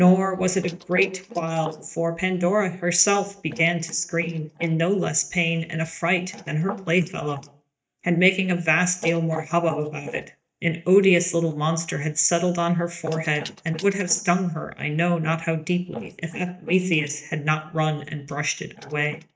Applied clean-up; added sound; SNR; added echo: neural mask model DeepFilterNet 3.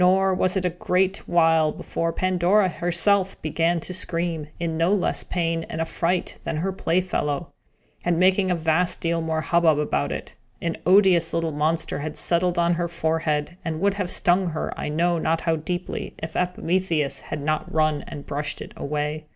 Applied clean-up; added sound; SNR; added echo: none; none; none; none.